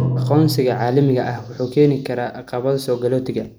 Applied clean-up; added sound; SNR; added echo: none; Drum; 8 dB; none.